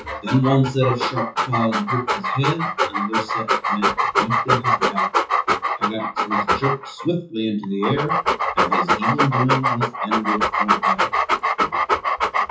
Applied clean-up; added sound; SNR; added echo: classical method WPE with log-MMSE.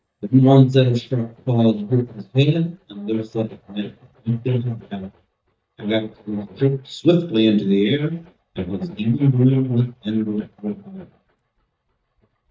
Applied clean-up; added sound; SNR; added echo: neural mask model DeepFilterNet 3.